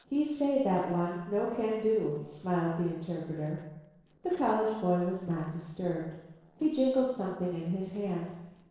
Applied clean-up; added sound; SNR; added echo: neural separator model SepFormer DNS4.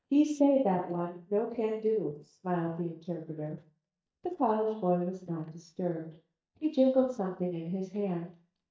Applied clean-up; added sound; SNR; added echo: neural mask model DeepFilterNet 3.